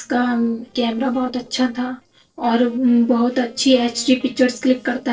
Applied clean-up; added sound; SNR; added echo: neural separator model SepFormer DNS4.